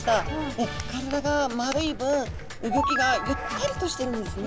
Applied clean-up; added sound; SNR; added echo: none; Zipper (clothing); 13 dB; none.